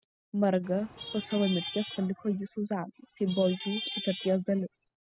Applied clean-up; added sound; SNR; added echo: classical method spectral subtraction.